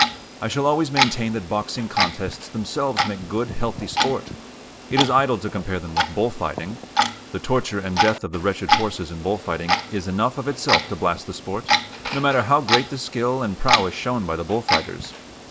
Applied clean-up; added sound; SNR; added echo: none; Clock; 2 dB; none.